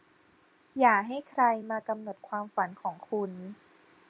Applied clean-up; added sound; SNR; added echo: none; none; none; none.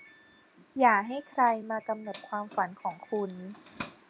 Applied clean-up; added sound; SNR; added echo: none; Doorbell; 20 dB; none.